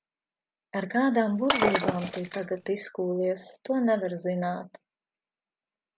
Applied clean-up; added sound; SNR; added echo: none; Shatter; 0 dB; none.